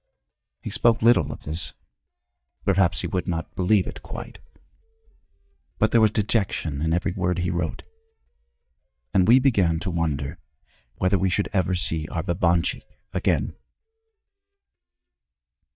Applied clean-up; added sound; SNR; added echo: neural mask model DeepFilterNet 3.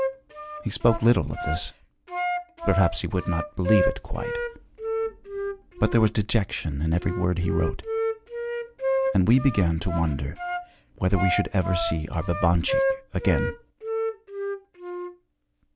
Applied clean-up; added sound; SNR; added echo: none; Wind instrument, woodwind instrument; 5 dB; none.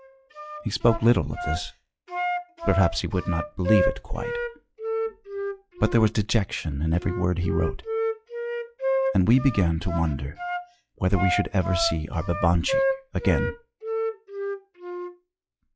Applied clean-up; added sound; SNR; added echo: classical method log-MMSE.